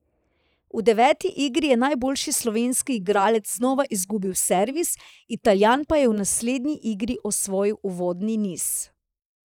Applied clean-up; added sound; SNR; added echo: neural mask model Resemble Enhance denoiser.